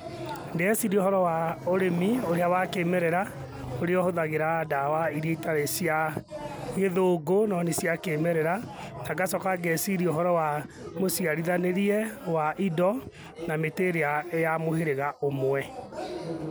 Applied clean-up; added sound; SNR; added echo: none; none; none; none.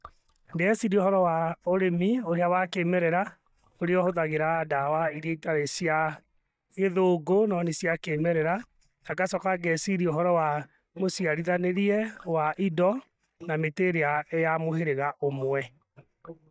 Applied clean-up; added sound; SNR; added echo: neural mask model DeepFilterNet 3.